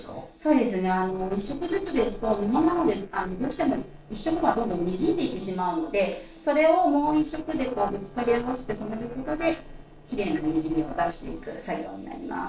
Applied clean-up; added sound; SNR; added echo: neural separator model SepFormer DNS4.